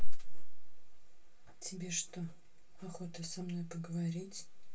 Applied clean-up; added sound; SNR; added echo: none; none; none; reverberation time 0.2 s.